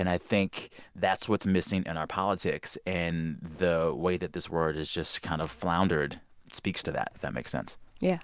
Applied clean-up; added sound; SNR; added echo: none; none; none; none.